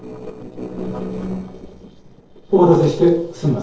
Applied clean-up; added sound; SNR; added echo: neural separator model SepFormer DNS4.